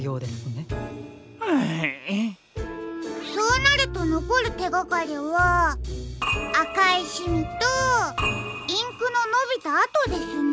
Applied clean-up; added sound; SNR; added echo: none; none; none; none.